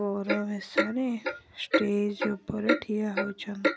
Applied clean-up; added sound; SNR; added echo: none; Clock; 0 dB; none.